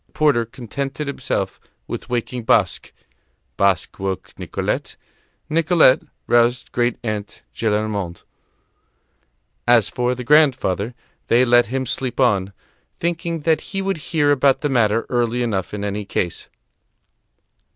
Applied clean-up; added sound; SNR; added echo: none; none; none; none.